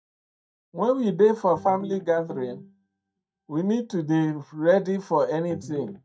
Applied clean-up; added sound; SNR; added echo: neural mask model DeepFilterNet 3.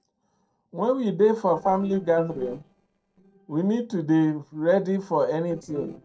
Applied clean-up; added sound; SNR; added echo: neural separator model SepFormer DNS4.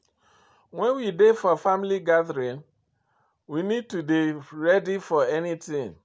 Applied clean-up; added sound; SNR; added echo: none; none; none; none.